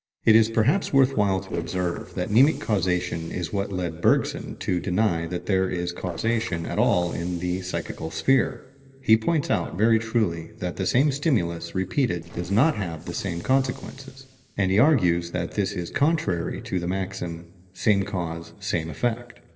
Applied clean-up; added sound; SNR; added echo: neural separator model SepFormer DNS4.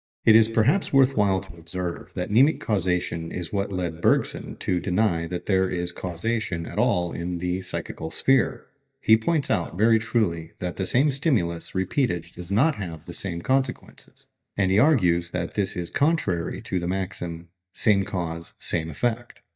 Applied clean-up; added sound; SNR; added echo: neural mask model DeepFilterNet 3.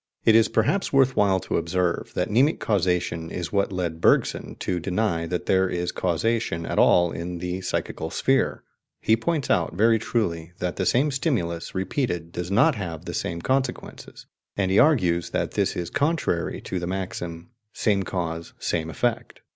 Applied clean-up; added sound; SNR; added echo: none; none; none; none.